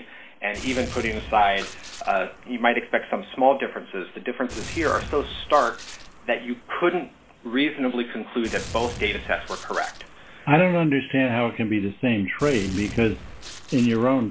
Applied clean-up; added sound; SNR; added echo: none; Gunshot, gunfire; 15 dB; none.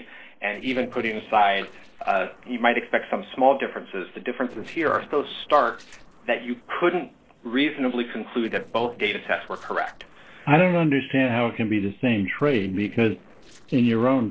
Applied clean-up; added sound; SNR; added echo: neural separator model SepFormer DNS4.